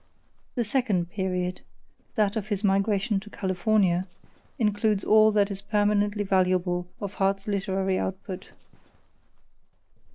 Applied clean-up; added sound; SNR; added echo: none; Livestock, farm animals, working animals; 20 dB; none.